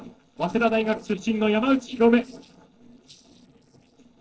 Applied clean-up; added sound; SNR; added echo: neural separator model SepFormer DNS4.